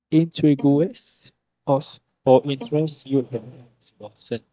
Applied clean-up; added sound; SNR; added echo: neural mask model DeepFilterNet 3.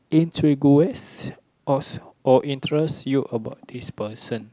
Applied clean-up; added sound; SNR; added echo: none; none; none; none.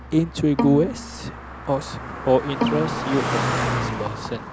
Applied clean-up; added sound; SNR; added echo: none; Bowed string instrument + Car passing by; 3 dB; none.